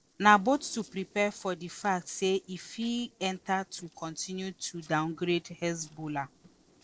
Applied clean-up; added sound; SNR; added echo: neural separator model SepFormer DNS4.